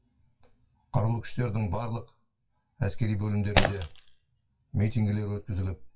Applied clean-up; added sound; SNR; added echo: classical method WPE with log-MMSE.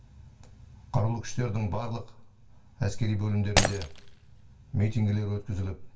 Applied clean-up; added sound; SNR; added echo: none; Shatter; 1 dB; reverberation time 0.2 s.